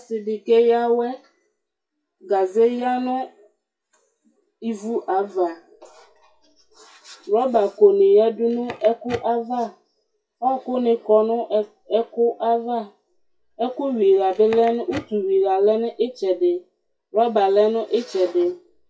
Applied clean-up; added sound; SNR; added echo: classical method WPE with log-MMSE.